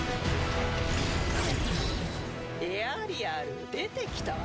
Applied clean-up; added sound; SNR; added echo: none; none; none; none.